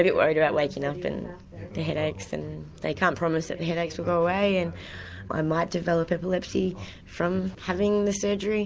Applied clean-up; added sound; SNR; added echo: none; none; none; none.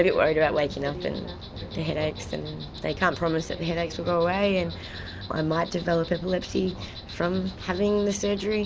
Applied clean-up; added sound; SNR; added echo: none; Aircraft + Insect; 14 dB; none.